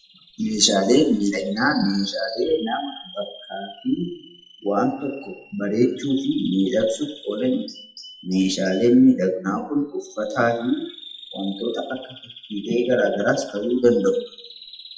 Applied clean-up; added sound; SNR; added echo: classical method WPE with log-MMSE.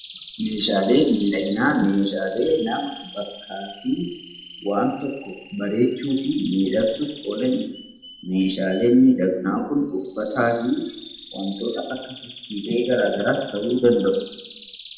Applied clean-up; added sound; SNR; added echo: none; Bird vocalization, bird call, bird song; 17 dB; reverberation time 0.7 s.